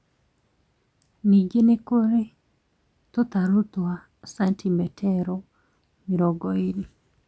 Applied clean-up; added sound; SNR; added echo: none; none; none; none.